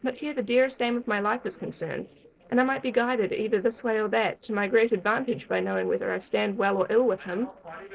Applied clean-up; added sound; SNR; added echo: neural separator model SepFormer DNS4.